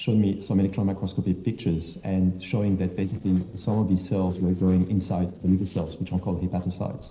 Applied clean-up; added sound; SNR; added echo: neural separator model SepFormer DNS4.